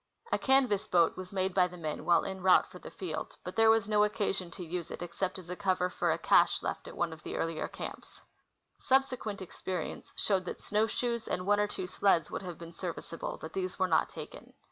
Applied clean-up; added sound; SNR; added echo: none; none; none; none.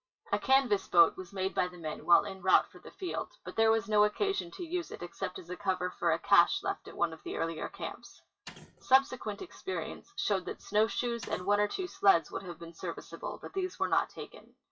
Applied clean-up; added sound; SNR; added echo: classical method WPE with log-MMSE.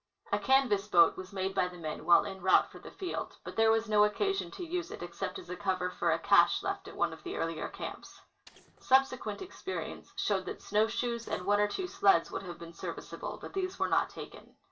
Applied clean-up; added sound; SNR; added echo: neural separator model SepFormer DNS4.